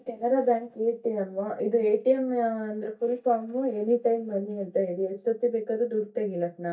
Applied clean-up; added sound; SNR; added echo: neural mask model DeepFilterNet 3.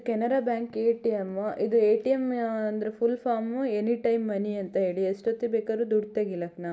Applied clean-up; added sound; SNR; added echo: none; none; none; none.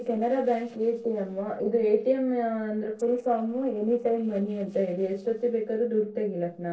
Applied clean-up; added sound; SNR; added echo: neural separator model SepFormer DNS4.